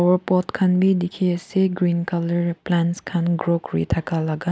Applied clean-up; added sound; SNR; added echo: none; none; none; none.